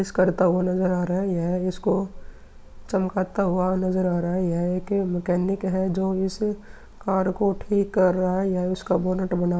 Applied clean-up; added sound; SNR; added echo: none; none; none; none.